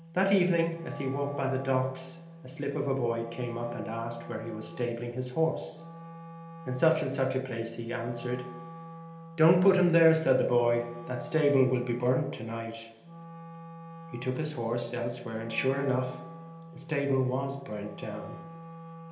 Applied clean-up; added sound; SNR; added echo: none; Wind instrument, woodwind instrument; 16 dB; reverberation time 0.8 s.